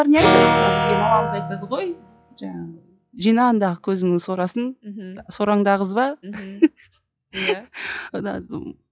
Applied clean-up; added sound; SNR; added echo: classical method log-MMSE.